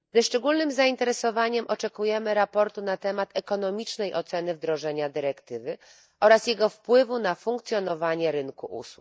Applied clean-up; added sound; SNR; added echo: neural mask model DeepFilterNet 3.